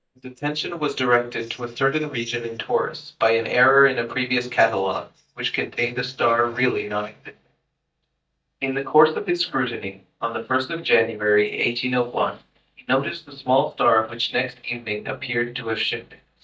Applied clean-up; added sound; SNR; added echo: neural mask model DeepFilterNet 3.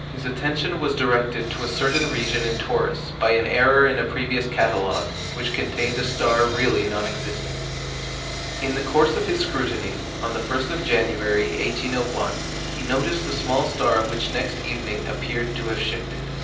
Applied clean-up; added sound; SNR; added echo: none; Sawing; 6 dB; reverberation time 0.6 s.